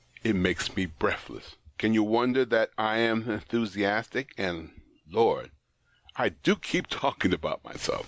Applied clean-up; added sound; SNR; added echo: none; none; none; none.